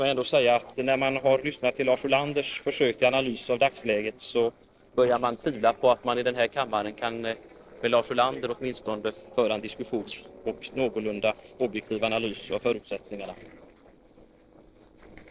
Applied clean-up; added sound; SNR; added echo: neural separator model SepFormer DNS4.